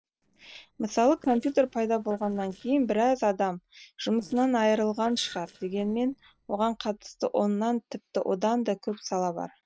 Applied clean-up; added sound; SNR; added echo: neural separator model SepFormer DNS4.